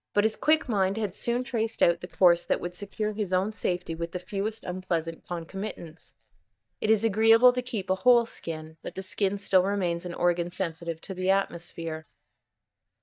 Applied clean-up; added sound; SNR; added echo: neural mask model DeepFilterNet 3.